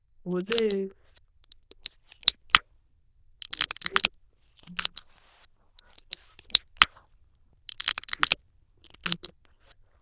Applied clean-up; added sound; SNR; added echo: neural diffusion model UNIVERSE++.